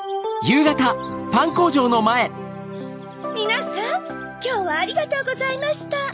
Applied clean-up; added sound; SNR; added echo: none; none; none; none.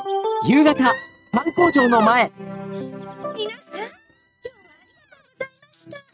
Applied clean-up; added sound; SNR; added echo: neural mask model RNNoise.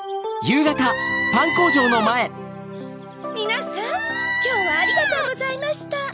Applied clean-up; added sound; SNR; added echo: none; Squeak; 0 dB; none.